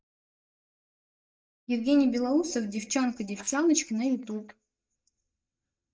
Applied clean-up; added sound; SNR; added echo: neural mask model DeepFilterNet 3.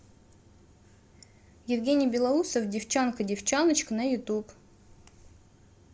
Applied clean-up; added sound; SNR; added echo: none; none; none; none.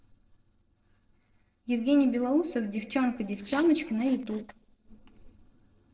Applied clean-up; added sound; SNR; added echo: neural separator model SepFormer DNS4.